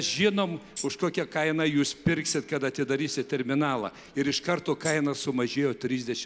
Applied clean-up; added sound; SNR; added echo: none; Tambourine; 15 dB; none.